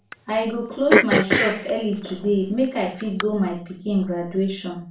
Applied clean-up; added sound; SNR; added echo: none; Cough; 0 dB; reverberation time 0.3 s.